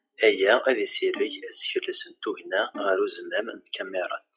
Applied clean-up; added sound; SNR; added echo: classical method log-MMSE.